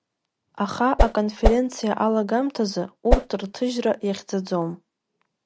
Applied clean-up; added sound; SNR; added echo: none; Whoosh, swoosh, swish; -4 dB; none.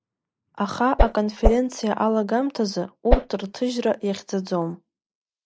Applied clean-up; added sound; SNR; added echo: neural mask model Resemble Enhance denoiser.